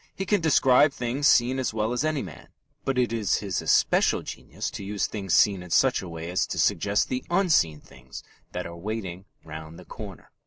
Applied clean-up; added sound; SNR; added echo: none; none; none; none.